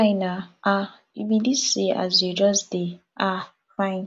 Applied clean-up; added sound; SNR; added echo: none; none; none; none.